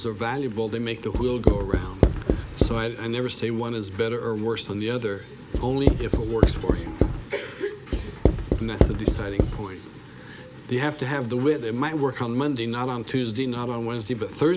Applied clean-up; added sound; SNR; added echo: none; Writing; -4 dB; none.